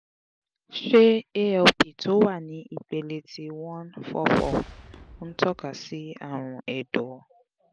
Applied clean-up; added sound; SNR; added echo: none; Boom; 16 dB; none.